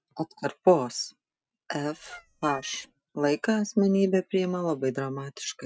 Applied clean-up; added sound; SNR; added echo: neural mask model RNNoise.